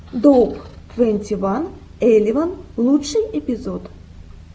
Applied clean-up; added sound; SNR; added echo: none; none; none; none.